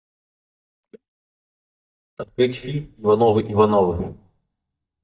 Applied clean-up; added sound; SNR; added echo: neural mask model DeepFilterNet 3.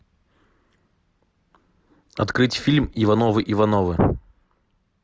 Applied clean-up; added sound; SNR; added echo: none; none; none; none.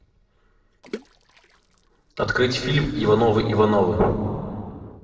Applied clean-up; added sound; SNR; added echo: neural separator model SepFormer DNS4.